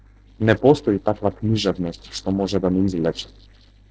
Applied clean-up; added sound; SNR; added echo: neural separator model SepFormer DNS4.